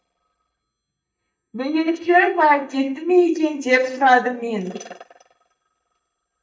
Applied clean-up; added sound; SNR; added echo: neural mask model DeepFilterNet 3.